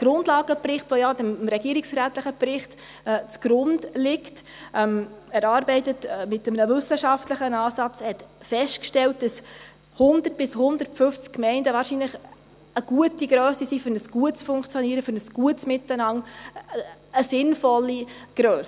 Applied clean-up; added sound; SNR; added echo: none; none; none; none.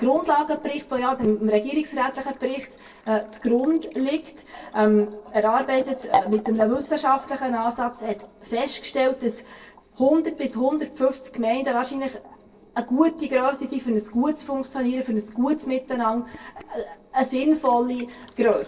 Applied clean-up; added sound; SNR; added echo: neural separator model SepFormer DNS4.